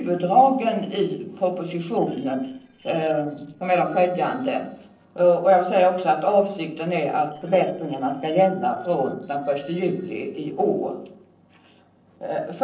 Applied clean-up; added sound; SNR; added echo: neural separator model SepFormer DNS4.